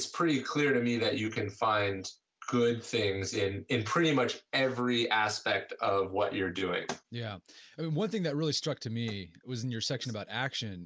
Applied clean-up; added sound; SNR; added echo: none; none; none; none.